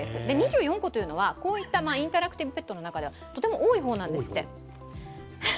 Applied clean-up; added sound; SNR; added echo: none; none; none; none.